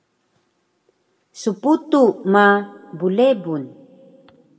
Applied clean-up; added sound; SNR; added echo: none; none; none; reverberation time 2.2 s.